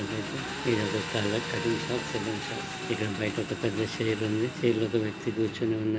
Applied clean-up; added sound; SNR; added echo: none; Engine; 7 dB; none.